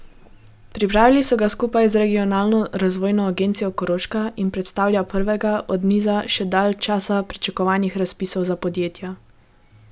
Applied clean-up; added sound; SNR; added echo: none; none; none; none.